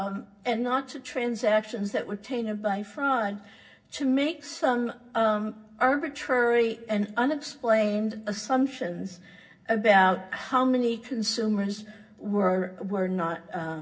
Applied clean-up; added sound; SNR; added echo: none; none; none; reverberation time 0.4 s.